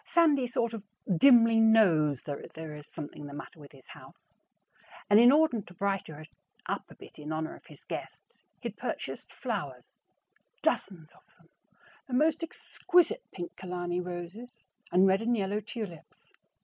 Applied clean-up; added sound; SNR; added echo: none; none; none; none.